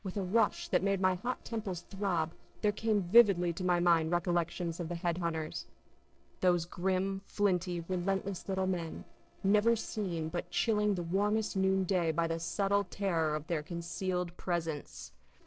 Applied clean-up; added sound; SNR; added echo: neural separator model SepFormer DNS4.